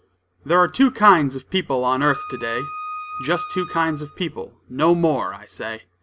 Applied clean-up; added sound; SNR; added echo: none; Wind instrument, woodwind instrument; 10 dB; none.